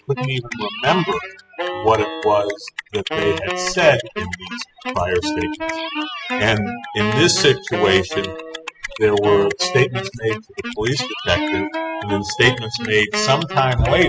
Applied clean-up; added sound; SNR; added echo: classical method spectral subtraction.